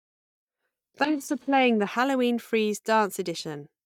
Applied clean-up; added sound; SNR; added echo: neural mask model DeepFilterNet 3.